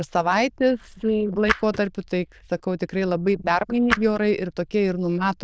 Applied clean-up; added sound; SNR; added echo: neural diffusion model UNIVERSE++.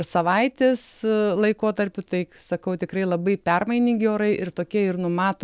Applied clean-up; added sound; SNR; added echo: none; none; none; none.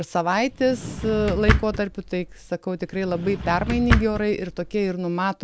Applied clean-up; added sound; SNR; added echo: none; Drawer open or close; 3 dB; none.